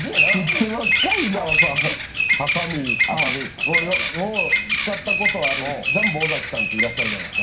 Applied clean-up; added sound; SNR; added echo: none; Bird vocalization, bird call, bird song; -5 dB; reverberation time 0.3 s.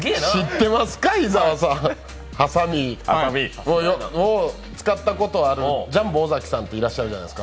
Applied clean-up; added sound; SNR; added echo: none; none; none; none.